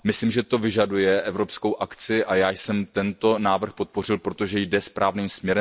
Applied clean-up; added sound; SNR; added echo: none; none; none; none.